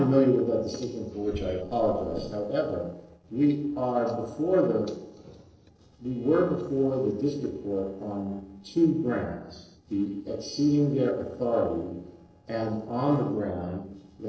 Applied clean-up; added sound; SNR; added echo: neural separator model SepFormer DNS4.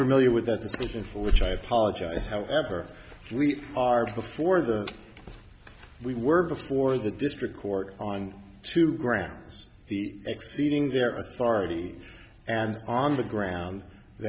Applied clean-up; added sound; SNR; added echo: none; none; none; none.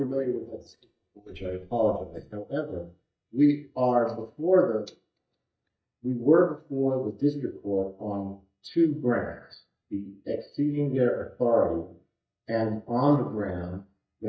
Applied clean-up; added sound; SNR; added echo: neural mask model DeepFilterNet 3.